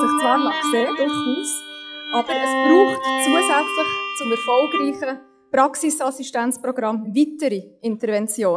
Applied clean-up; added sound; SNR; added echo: classical method log-MMSE.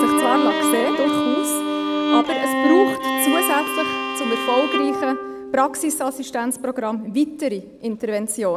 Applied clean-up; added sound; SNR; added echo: none; Bowed string instrument; 0 dB; none.